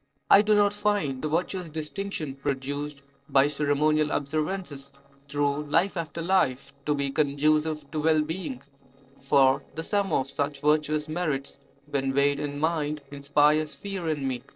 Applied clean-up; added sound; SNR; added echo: neural separator model SepFormer DNS4.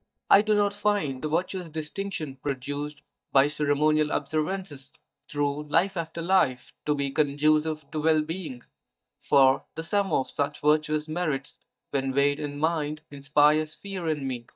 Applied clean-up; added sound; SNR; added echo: neural mask model DeepFilterNet 3.